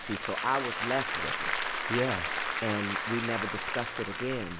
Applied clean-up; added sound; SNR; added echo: none; Applause; 0 dB; none.